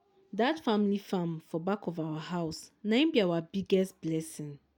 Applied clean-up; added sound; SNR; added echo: none; none; none; none.